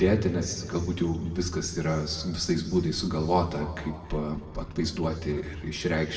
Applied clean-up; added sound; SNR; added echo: none; none; none; reverberation time 2.1 s.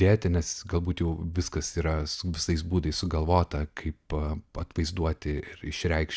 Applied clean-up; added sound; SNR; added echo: none; none; none; none.